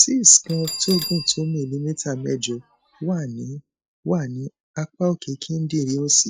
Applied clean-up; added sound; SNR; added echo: classical method log-MMSE.